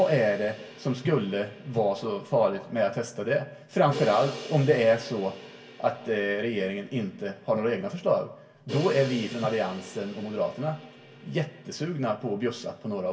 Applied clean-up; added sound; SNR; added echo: none; Crash cymbal; 17 dB; reverberation time 0.2 s.